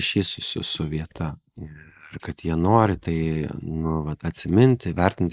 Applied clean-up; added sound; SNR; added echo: neural mask model Resemble Enhance denoiser.